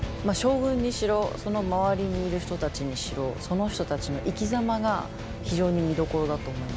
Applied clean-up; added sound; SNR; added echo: none; Bowed string instrument; 18 dB; none.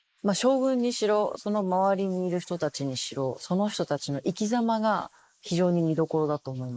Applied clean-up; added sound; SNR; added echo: neural mask model Resemble Enhance denoiser.